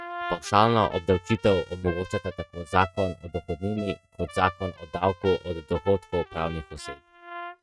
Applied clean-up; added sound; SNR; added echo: neural mask model RNNoise.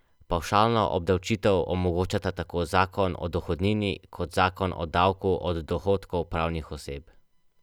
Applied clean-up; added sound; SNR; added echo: none; none; none; none.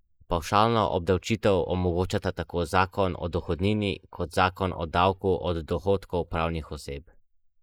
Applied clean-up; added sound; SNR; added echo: neural mask model Resemble Enhance denoiser.